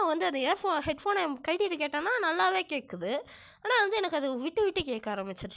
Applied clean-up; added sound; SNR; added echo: none; none; none; none.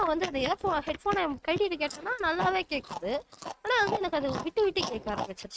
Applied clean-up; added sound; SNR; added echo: neural mask model RNNoise.